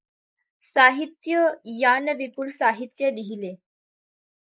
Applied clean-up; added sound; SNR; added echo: neural mask model Resemble Enhance denoiser.